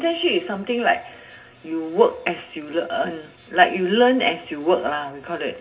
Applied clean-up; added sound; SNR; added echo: none; none; none; reverberation time 0.4 s.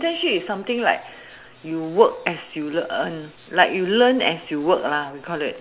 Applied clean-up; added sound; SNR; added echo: none; none; none; none.